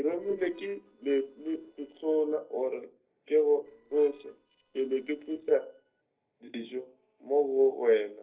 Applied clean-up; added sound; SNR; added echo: neural separator model SepFormer DNS4.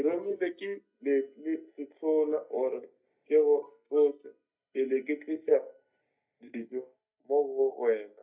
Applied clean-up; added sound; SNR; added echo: neural mask model DeepFilterNet 3.